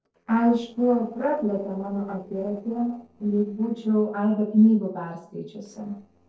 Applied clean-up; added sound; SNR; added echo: neural separator model SepFormer DNS4.